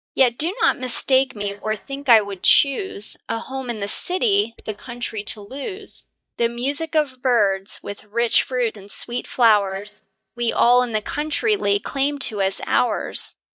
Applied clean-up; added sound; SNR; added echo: neural mask model DeepFilterNet 3.